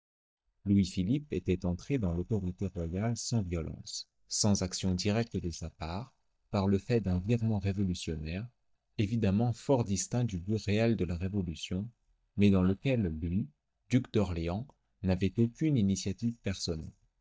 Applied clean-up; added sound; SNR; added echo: neural mask model DeepFilterNet 3.